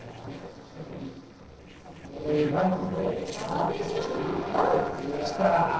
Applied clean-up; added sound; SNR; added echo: neural separator model SepFormer DNS4.